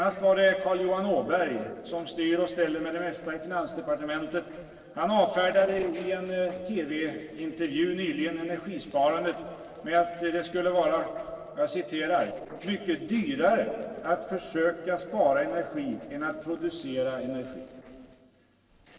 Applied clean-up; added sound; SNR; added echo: neural separator model SepFormer DNS4.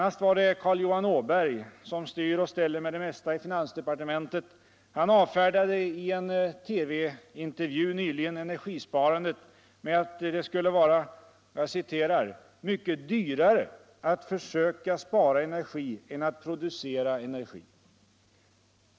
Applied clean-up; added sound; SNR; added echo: none; none; none; none.